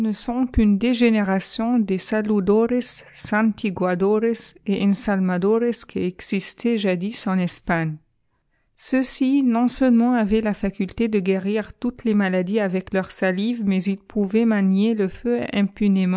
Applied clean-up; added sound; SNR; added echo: none; none; none; none.